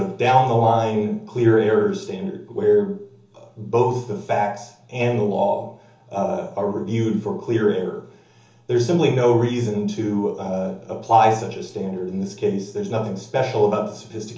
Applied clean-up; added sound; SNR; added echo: none; none; none; reverberation time 1.2 s.